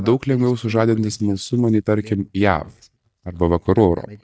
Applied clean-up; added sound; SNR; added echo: neural mask model DeepFilterNet 3.